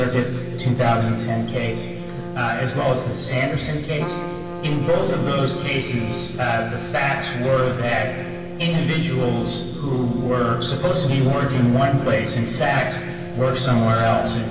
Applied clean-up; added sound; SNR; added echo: none; Trumpet; 11 dB; reverberation time 2.4 s.